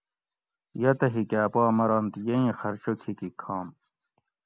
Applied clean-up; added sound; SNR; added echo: none; none; none; none.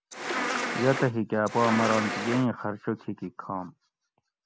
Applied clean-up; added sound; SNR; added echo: none; Insect; 2 dB; none.